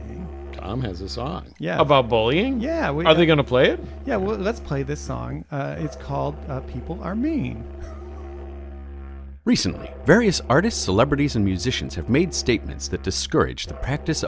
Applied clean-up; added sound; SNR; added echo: none; Musical instrument; 13 dB; none.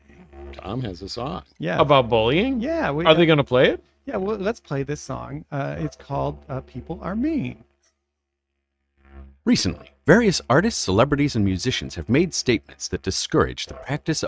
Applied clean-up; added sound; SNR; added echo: neural mask model RNNoise.